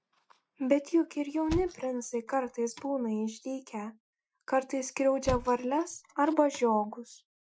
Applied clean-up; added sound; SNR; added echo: classical method Wiener filter.